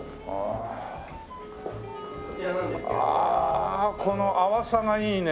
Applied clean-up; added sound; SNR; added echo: none; Wind instrument, woodwind instrument; 17 dB; none.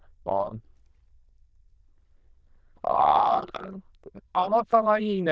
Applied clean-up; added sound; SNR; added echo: neural diffusion model UNIVERSE++.